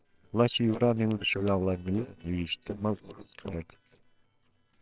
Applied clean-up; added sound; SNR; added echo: neural separator model SepFormer WHAMR!.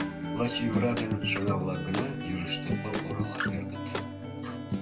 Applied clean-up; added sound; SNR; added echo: none; Acoustic guitar; -2 dB; reverberation time 0.1 s.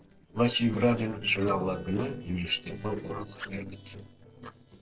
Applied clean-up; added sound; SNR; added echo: neural separator model SepFormer DNS4.